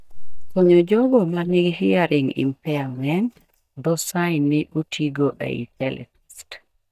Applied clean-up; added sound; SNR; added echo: neural mask model DeepFilterNet 3.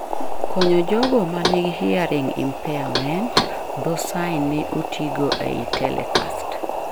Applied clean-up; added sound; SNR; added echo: none; Knock + Boiling; 3 dB; none.